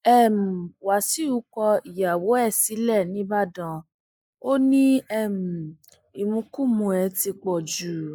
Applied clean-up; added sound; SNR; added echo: neural mask model Resemble Enhance denoiser.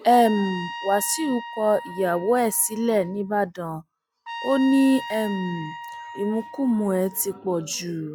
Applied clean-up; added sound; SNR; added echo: none; Trumpet; 13 dB; none.